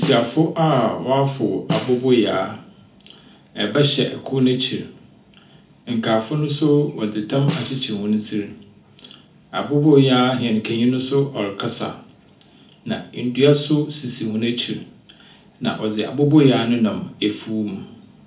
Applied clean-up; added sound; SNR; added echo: none; Snare drum; 11 dB; reverberation time 0.4 s.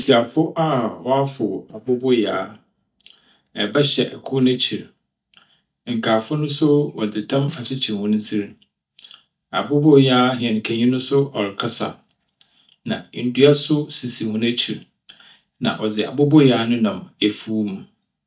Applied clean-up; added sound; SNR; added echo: neural mask model DeepFilterNet 3.